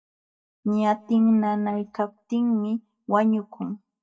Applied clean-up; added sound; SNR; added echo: neural mask model DeepFilterNet 3.